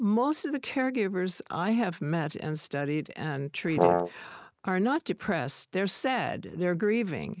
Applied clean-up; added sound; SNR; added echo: neural mask model RNNoise.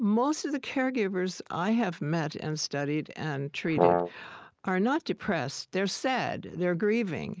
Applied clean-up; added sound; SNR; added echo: none; Brass instrument; -3 dB; none.